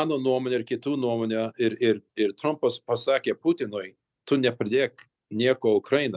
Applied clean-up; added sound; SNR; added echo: none; none; none; none.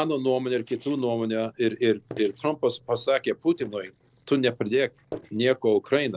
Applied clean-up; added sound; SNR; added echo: neural separator model SepFormer DNS4.